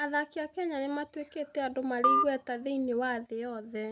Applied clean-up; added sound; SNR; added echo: none; Telephone; -2 dB; none.